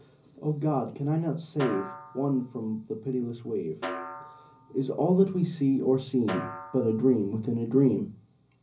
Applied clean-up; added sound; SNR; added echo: none; Snare drum; 14 dB; reverberation time 0.5 s.